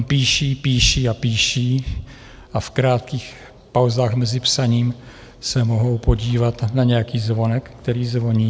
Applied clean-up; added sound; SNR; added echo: none; none; none; none.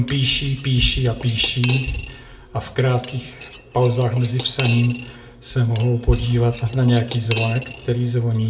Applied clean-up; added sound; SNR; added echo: none; Cutlery, silverware / Dishes, pots, and pans; 8 dB; reverberation time 0.5 s.